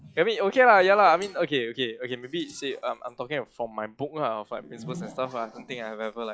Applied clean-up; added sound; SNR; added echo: classical method log-MMSE.